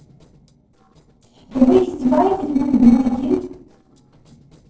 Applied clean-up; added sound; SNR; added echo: neural separator model SepFormer DNS4.